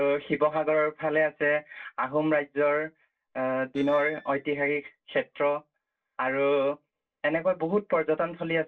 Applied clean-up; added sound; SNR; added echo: neural separator model SepFormer DNS4.